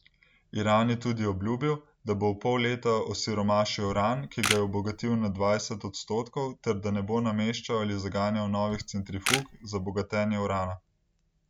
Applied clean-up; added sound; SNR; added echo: none; Camera; 5 dB; none.